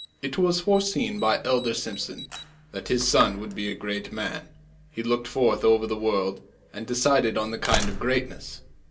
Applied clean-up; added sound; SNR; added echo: none; Slam; 12 dB; reverberation time 0.2 s.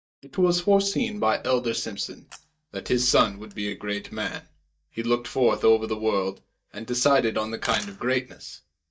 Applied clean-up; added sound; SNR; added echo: neural mask model DeepFilterNet 3.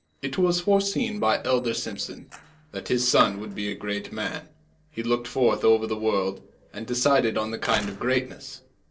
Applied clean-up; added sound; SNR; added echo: neural separator model SepFormer DNS4.